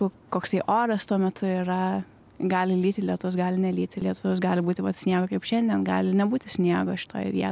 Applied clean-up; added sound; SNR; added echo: none; none; none; none.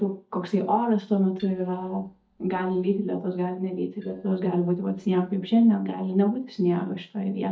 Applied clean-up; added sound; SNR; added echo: neural mask model DeepFilterNet 3.